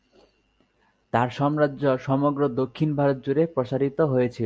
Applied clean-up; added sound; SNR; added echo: none; none; none; none.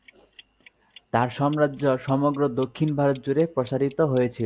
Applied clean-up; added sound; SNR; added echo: none; Clock; 19 dB; none.